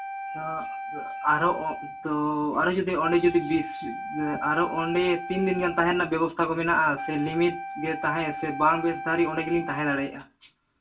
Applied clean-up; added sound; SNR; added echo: none; Wind instrument, woodwind instrument; 10 dB; reverberation time 0.2 s.